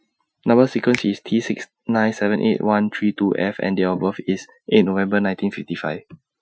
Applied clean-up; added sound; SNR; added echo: classical method Wiener filter.